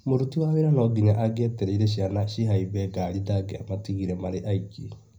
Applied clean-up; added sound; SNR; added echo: none; none; none; reverberation time 0.5 s.